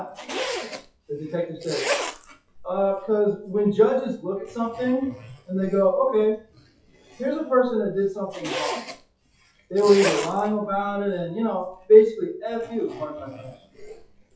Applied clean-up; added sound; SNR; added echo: classical method WPE with log-MMSE.